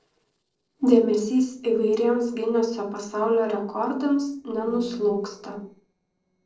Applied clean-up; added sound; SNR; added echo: neural separator model SepFormer DNS4.